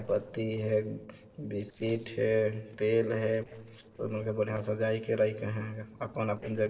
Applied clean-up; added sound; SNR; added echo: neural separator model SepFormer DNS4.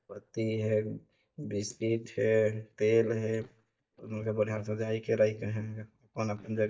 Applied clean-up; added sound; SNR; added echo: neural mask model DeepFilterNet 3.